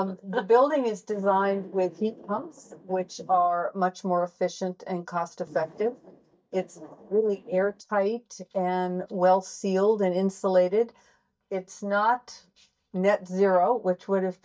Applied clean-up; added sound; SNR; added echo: neural mask model DeepFilterNet 3.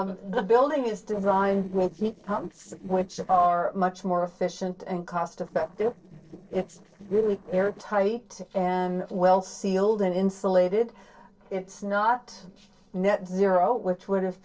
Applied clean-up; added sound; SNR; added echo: neural separator model SepFormer DNS4.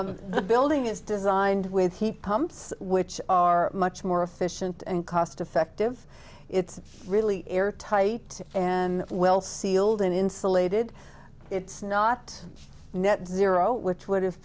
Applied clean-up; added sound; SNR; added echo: none; none; none; none.